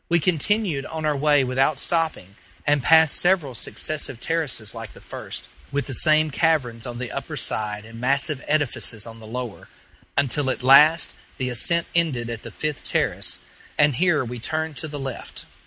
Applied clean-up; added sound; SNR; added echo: none; none; none; none.